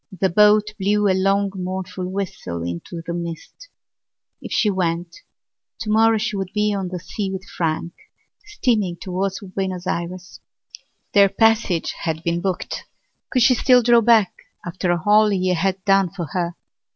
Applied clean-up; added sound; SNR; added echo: none; none; none; none.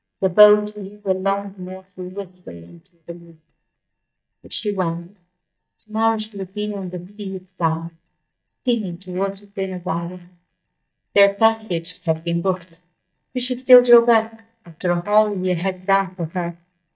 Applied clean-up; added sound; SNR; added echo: neural mask model DeepFilterNet 3.